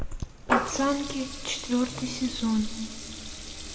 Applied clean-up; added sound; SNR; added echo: none; Water tap, faucet / Liquid; 3 dB; reverberation time 2.0 s.